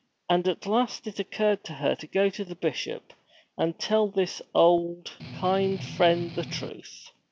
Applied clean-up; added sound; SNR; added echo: none; Strum; 11 dB; none.